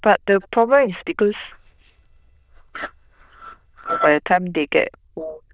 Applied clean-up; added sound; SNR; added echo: neural diffusion model UNIVERSE++.